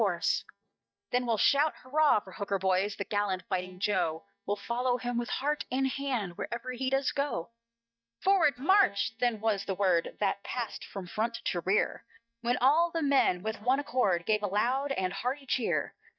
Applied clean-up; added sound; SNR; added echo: neural mask model DeepFilterNet 3.